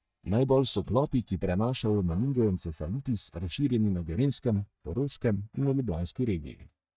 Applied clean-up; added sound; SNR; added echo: neural mask model DeepFilterNet 3.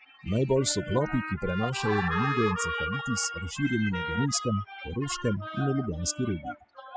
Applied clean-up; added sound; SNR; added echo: classical method spectral subtraction.